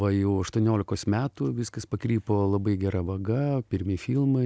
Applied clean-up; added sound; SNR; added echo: none; none; none; none.